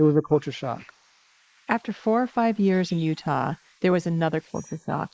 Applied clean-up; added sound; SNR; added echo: neural mask model Resemble Enhance denoiser.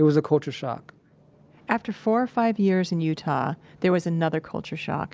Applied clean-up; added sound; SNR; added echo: none; none; none; none.